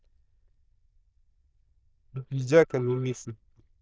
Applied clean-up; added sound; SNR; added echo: neural diffusion model UNIVERSE++.